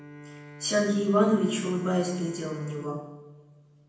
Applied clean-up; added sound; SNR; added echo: none; Bowed string instrument; 17 dB; reverberation time 0.9 s.